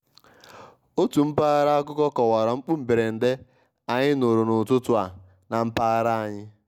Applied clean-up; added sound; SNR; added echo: none; none; none; none.